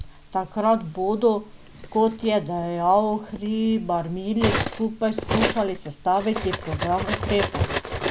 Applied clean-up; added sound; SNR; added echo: none; Cutlery, silverware; 6 dB; none.